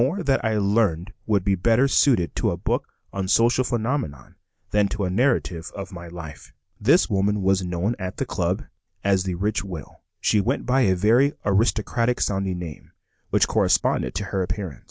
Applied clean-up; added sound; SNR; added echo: none; none; none; none.